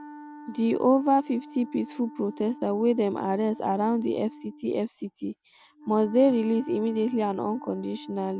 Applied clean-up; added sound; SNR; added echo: none; Wind instrument, woodwind instrument; 18 dB; none.